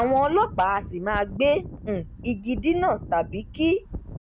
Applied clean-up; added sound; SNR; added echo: none; Wind; 13 dB; none.